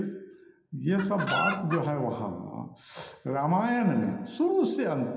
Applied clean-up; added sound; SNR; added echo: none; Chicken, rooster; 4 dB; reverberation time 0.3 s.